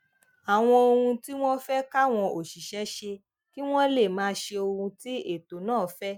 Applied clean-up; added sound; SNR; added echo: none; none; none; none.